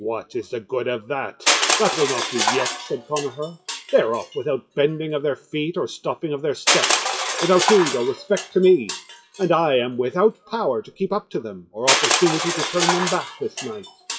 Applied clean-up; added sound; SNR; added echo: classical method WPE with log-MMSE.